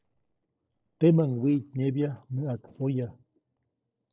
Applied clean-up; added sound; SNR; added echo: neural separator model SepFormer DNS4.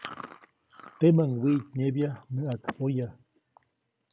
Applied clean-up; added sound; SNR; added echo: none; Chewing, mastication; 17 dB; none.